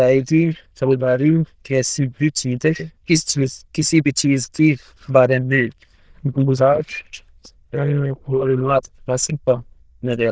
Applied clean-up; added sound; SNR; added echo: neural diffusion model UNIVERSE++.